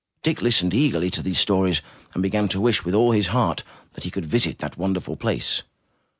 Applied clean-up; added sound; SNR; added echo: none; none; none; none.